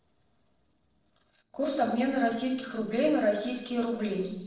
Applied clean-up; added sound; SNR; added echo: neural separator model SepFormer DNS4.